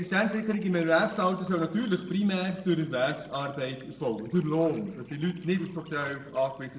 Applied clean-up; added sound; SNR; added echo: neural separator model SepFormer DNS4.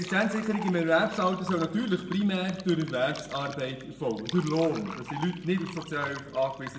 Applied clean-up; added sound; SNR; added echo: none; Fill (with liquid); 15 dB; reverberation time 0.8 s.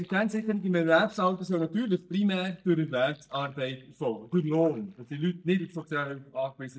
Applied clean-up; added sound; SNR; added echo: neural mask model DeepFilterNet 3.